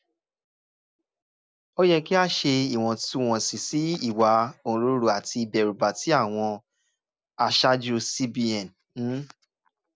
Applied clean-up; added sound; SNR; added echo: none; none; none; none.